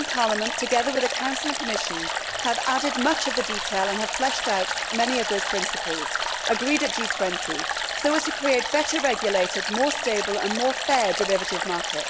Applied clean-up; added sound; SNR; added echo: none; Stream; 2 dB; none.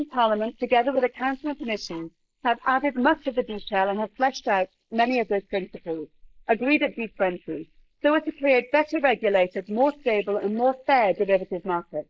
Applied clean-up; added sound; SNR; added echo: neural mask model Resemble Enhance denoiser.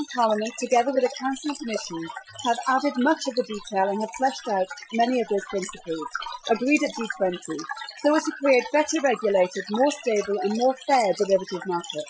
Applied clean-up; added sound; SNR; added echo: classical method Wiener filter.